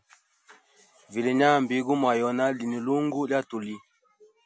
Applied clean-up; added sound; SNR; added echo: none; none; none; none.